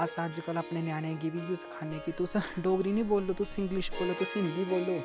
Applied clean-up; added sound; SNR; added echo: none; Harp + Breathing; 9 dB; none.